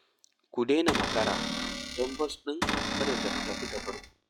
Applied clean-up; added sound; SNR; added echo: classical method log-MMSE.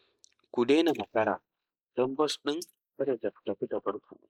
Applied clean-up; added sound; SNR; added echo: neural mask model Resemble Enhance denoiser.